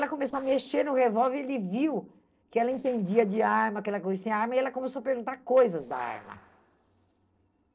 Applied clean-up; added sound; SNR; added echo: neural separator model SepFormer DNS4.